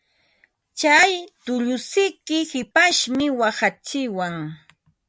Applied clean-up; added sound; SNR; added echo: none; none; none; none.